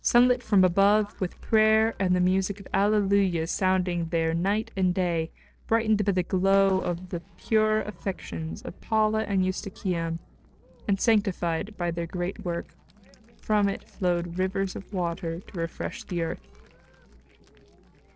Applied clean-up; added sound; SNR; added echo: neural separator model SepFormer DNS4.